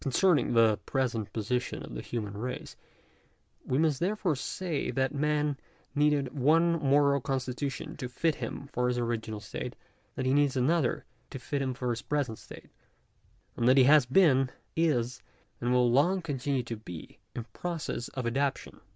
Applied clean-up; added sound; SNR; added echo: none; none; none; none.